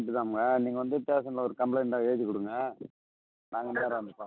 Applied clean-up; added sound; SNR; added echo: none; none; none; none.